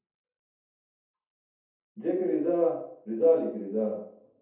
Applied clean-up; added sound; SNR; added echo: none; none; none; reverberation time 0.7 s.